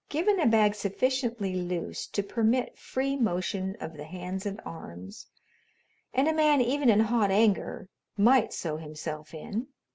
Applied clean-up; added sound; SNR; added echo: none; none; none; none.